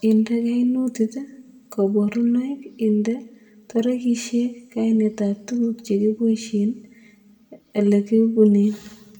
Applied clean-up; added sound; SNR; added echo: none; none; none; reverberation time 0.9 s.